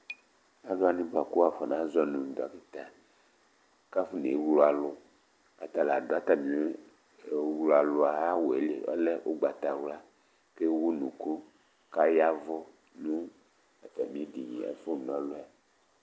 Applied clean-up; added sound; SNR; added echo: none; none; none; none.